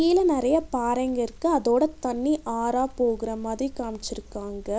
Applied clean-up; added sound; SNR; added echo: none; Crackle; 18 dB; none.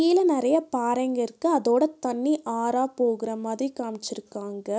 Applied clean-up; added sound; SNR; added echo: none; none; none; none.